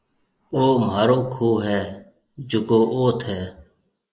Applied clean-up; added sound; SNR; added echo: neural mask model Resemble Enhance denoiser.